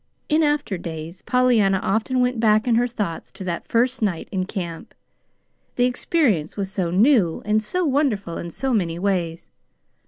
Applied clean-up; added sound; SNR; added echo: none; none; none; none.